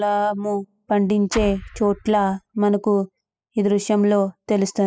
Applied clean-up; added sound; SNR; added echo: classical method spectral subtraction.